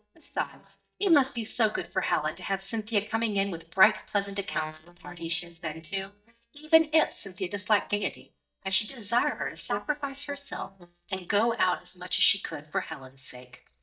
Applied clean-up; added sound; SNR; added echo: neural mask model DeepFilterNet 3.